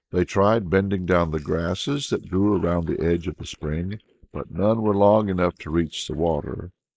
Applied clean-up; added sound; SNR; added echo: neural mask model Resemble Enhance denoiser.